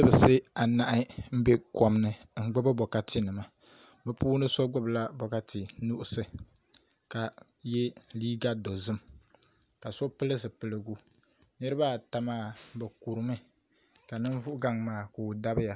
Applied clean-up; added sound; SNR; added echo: none; none; none; none.